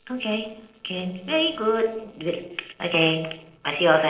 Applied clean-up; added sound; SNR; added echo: neural separator model SepFormer DNS4.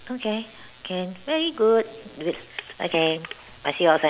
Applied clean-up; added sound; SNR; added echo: none; none; none; none.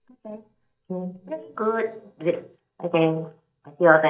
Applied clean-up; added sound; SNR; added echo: neural mask model DeepFilterNet 3.